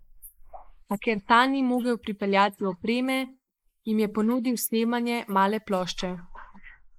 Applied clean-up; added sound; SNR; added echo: neural mask model Resemble Enhance denoiser.